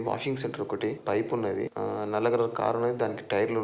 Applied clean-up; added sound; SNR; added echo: none; none; none; none.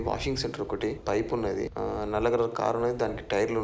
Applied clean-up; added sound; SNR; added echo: none; Rattle; 15 dB; none.